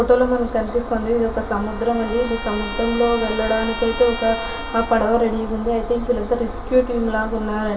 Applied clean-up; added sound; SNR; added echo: none; Trumpet; 14 dB; reverberation time 2.1 s.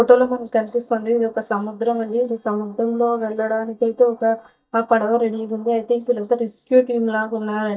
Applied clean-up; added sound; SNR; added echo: neural mask model DeepFilterNet 3.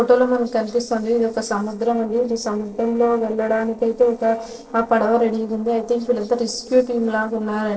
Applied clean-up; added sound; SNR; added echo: neural separator model SepFormer DNS4.